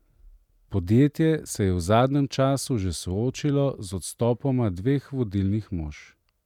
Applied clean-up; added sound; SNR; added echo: none; none; none; none.